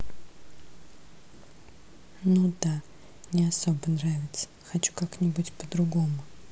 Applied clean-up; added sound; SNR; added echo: none; none; none; none.